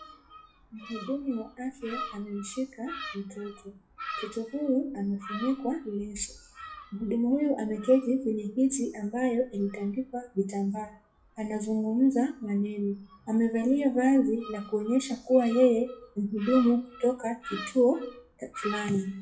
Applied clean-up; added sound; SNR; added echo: classical method WPE with log-MMSE.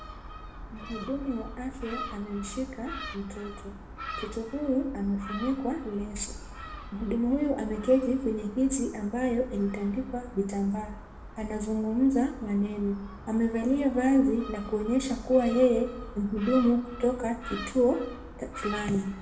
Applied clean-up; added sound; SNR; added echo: none; Gull, seagull; 13 dB; reverberation time 0.9 s.